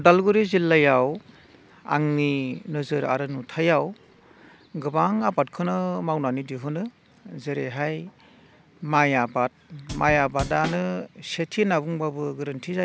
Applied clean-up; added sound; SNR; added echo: none; Drum / Drum kit; 9 dB; none.